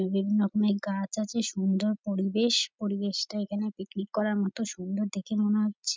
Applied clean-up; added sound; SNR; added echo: none; none; none; none.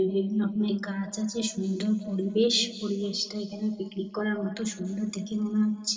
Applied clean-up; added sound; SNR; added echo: none; none; none; reverberation time 2.3 s.